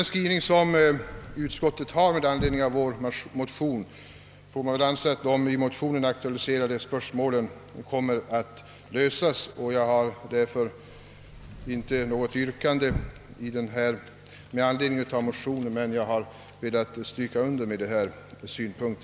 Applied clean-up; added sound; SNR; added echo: none; Sliding door / Slam / Wood; 12 dB; none.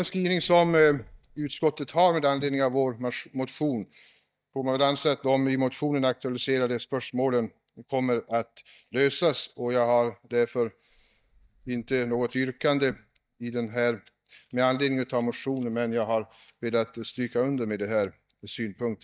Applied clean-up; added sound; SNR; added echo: neural mask model DeepFilterNet 3.